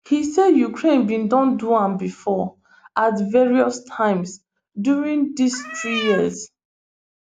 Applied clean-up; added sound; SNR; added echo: none; Cat; 9 dB; none.